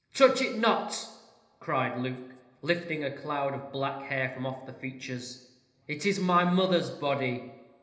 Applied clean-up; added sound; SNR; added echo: none; none; none; reverberation time 1.0 s.